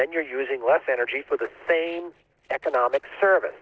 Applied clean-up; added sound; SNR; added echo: neural separator model SepFormer DNS4.